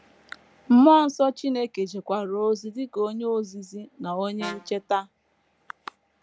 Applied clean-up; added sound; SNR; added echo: none; Brass instrument; 17 dB; none.